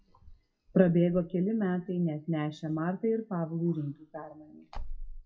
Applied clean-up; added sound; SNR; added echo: classical method WPE with log-MMSE.